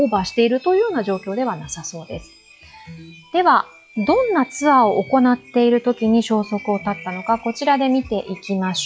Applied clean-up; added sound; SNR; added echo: classical method log-MMSE.